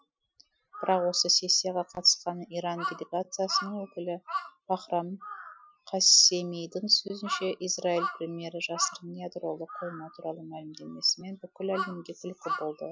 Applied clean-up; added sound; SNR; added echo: classical method Wiener filter.